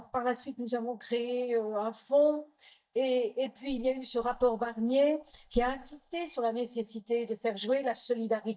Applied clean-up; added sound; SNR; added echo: neural mask model DeepFilterNet 3.